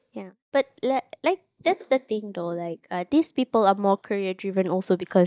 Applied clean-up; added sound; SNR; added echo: neural mask model DeepFilterNet 3.